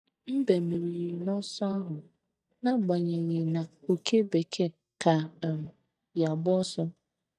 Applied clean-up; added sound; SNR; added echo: neural mask model DeepFilterNet 3.